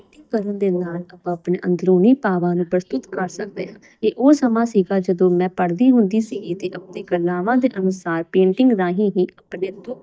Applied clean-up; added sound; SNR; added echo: neural mask model DeepFilterNet 3.